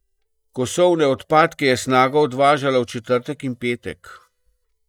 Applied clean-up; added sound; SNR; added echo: neural mask model DeepFilterNet 3.